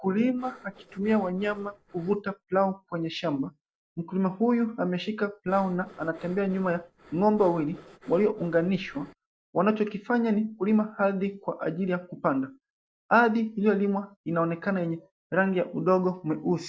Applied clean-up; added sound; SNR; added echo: neural separator model SepFormer DNS4.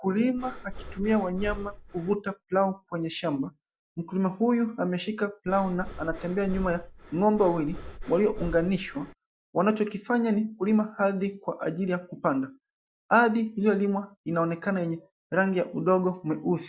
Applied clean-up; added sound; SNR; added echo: none; Breathing; 11 dB; none.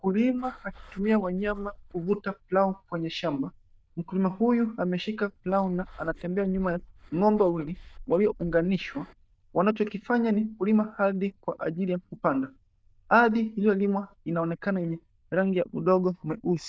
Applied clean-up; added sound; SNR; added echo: neural diffusion model UNIVERSE++.